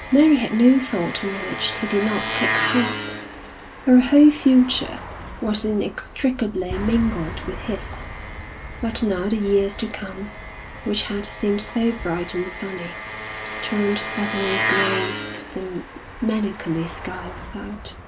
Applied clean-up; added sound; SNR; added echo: none; Engine; 8 dB; none.